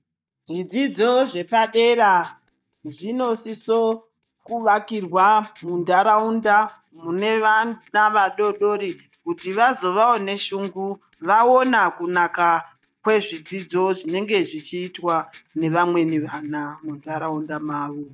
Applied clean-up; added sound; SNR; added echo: neural mask model DeepFilterNet 3.